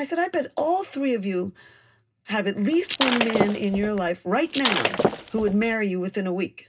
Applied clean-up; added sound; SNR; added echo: none; Shatter; 1 dB; reverberation time 0.2 s.